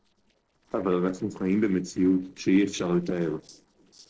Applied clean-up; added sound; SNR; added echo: neural separator model SepFormer DNS4.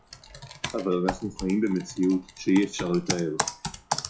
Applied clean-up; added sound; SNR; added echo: classical method WPE with log-MMSE.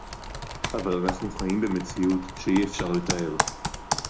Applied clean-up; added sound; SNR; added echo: none; Computer keyboard; 4 dB; reverberation time 0.3 s.